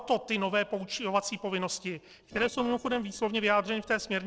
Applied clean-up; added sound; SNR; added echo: neural separator model SepFormer DNS4.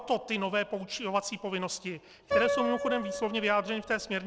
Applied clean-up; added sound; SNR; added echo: none; Piano; 5 dB; none.